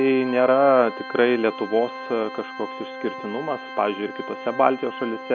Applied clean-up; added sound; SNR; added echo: none; Organ; 13 dB; none.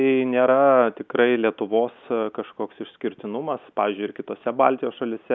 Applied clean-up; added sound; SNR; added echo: none; none; none; none.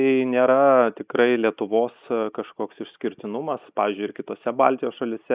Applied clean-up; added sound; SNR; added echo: neural mask model Resemble Enhance denoiser.